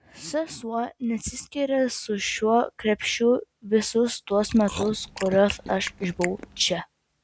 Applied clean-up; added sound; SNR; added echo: none; Chewing, mastication; 12 dB; none.